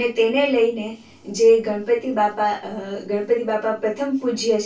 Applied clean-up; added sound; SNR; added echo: none; none; none; reverberation time 0.2 s.